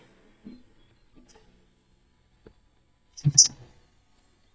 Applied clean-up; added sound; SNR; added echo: neural mask model DeepFilterNet 3.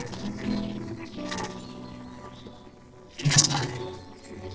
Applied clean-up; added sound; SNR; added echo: neural separator model SepFormer DNS4.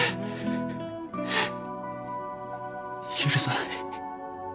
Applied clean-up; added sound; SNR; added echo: none; none; none; none.